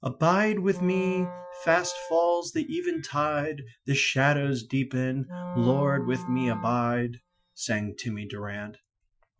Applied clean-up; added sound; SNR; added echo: classical method Wiener filter.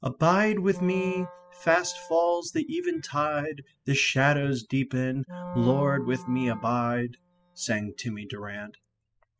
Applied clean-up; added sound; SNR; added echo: classical method spectral subtraction.